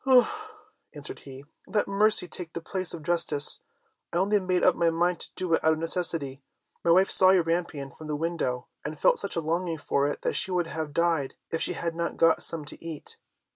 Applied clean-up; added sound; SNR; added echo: none; none; none; none.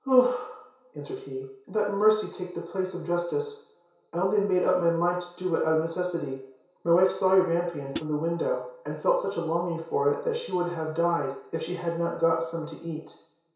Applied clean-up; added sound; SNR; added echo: none; Hi-hat; 8 dB; reverberation time 0.6 s.